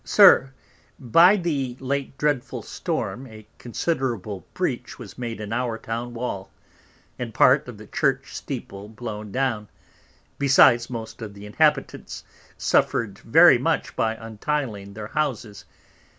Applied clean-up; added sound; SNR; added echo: none; none; none; none.